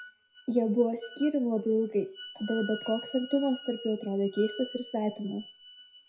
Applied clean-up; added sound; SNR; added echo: classical method WPE with log-MMSE.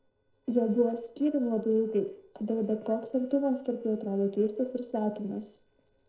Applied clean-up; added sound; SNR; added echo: neural separator model SepFormer DNS4.